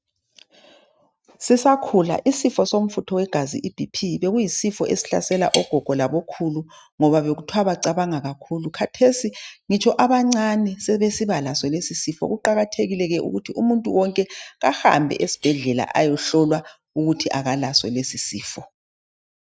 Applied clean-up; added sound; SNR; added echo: neural mask model RNNoise.